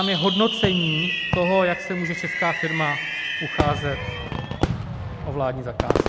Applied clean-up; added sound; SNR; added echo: none; Fireworks; 1 dB; none.